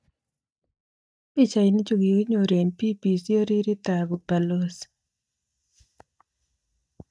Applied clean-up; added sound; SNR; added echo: neural mask model DeepFilterNet 3.